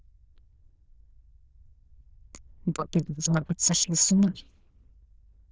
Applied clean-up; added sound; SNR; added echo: neural diffusion model UNIVERSE++.